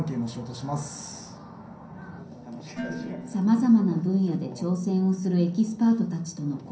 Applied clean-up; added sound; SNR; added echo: none; Dishes, pots, and pans; 20 dB; reverberation time 0.6 s.